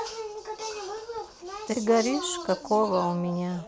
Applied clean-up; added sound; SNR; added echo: none; none; none; none.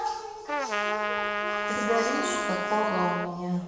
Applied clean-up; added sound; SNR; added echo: none; Trumpet; 0 dB; reverberation time 1.1 s.